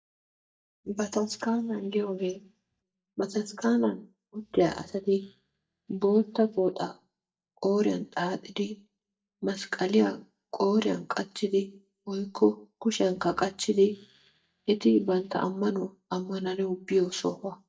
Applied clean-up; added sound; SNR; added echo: neural mask model DeepFilterNet 3.